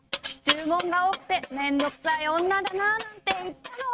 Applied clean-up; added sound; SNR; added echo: neural mask model RNNoise.